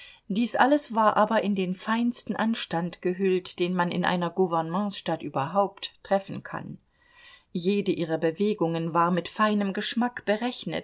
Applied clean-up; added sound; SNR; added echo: none; none; none; none.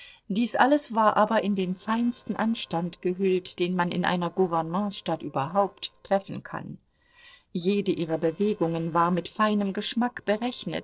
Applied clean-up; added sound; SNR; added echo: neural separator model SepFormer DNS4.